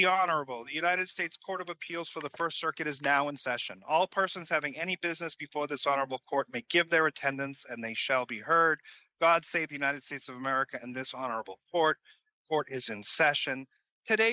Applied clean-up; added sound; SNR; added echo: neural mask model Resemble Enhance denoiser.